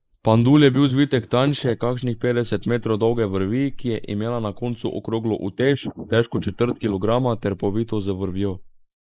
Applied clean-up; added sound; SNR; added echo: neural mask model Resemble Enhance denoiser.